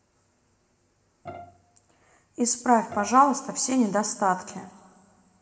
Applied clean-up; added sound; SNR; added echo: none; Bowed string instrument; 19 dB; reverberation time 1.8 s.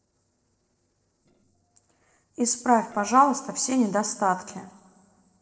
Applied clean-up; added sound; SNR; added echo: neural separator model SepFormer DNS4.